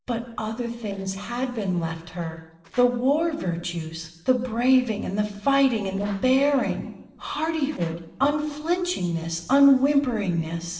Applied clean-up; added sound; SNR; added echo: neural separator model SepFormer DNS4.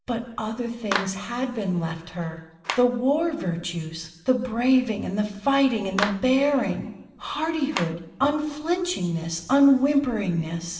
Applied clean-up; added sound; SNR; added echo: none; Clapping; 14 dB; reverberation time 1.0 s.